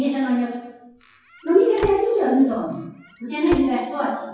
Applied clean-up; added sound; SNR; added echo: classical method WPE with log-MMSE.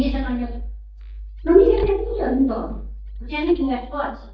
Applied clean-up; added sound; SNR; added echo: neural mask model DeepFilterNet 3.